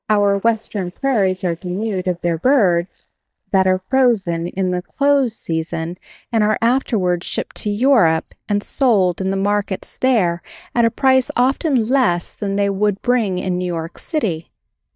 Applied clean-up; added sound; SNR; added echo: neural mask model DeepFilterNet 3.